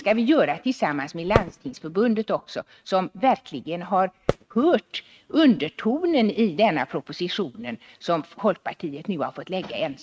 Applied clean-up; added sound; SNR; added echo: neural mask model RNNoise.